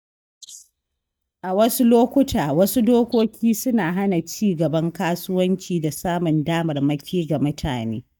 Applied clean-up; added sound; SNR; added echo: neural mask model DeepFilterNet 3.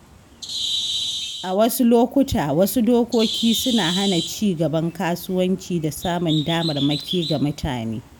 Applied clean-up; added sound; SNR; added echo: none; Bird; 9 dB; none.